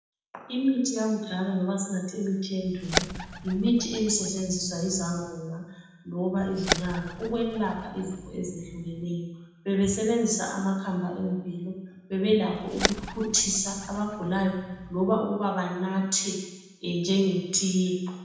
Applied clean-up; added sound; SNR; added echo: none; Bird; 8 dB; reverberation time 1.0 s.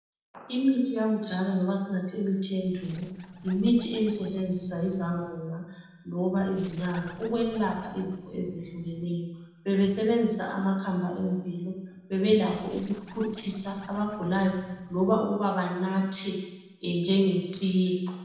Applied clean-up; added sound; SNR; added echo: neural separator model SepFormer DNS4.